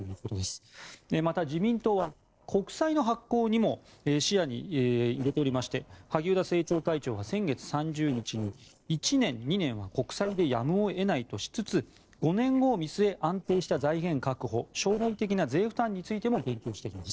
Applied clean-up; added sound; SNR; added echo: neural separator model SepFormer DNS4.